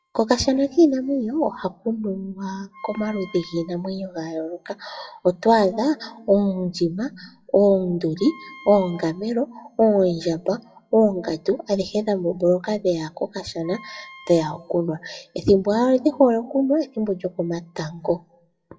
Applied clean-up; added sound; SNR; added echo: classical method WPE with log-MMSE.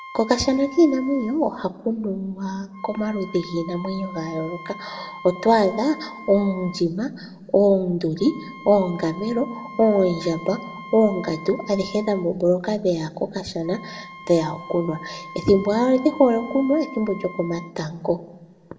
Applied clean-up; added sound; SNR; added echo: none; Wind instrument, woodwind instrument; 18 dB; reverberation time 1.0 s.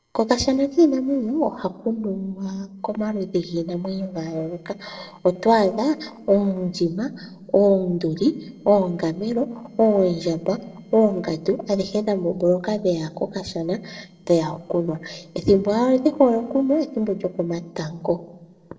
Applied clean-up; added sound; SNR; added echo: neural separator model SepFormer DNS4.